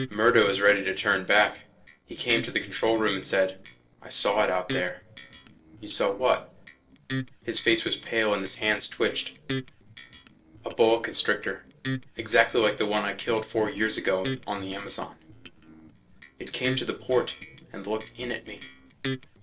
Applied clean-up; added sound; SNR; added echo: neural separator model SepFormer DNS4.